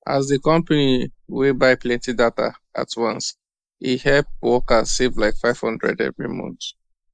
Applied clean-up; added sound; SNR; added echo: neural mask model Resemble Enhance denoiser.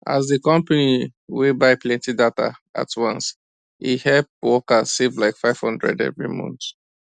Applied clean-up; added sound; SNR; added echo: none; none; none; none.